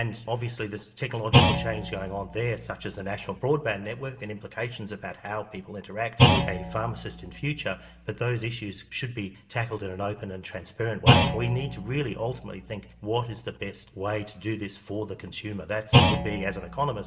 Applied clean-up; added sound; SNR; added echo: none; Thump, thud; -3 dB; reverberation time 0.7 s.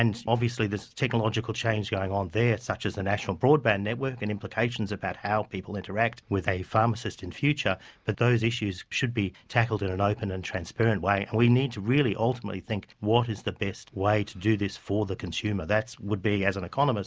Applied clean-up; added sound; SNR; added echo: none; none; none; none.